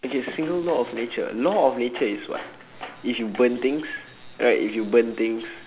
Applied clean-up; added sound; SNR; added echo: none; none; none; none.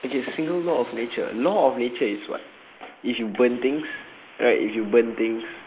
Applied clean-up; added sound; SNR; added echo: neural mask model Resemble Enhance denoiser.